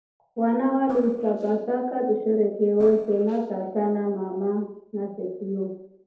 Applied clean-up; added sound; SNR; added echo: neural separator model SepFormer DNS4.